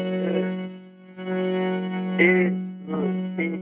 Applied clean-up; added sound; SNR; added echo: neural mask model RNNoise.